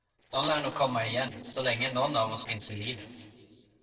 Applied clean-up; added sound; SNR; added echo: neural separator model SepFormer DNS4.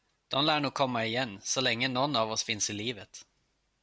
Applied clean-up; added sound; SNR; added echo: none; none; none; none.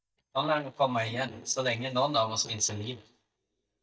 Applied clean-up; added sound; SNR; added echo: neural mask model DeepFilterNet 3.